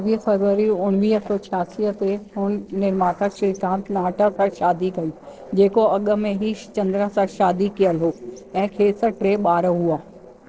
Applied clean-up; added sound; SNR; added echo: neural separator model SepFormer DNS4.